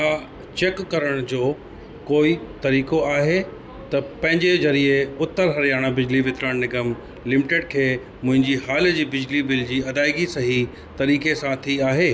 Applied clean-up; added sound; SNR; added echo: none; none; none; none.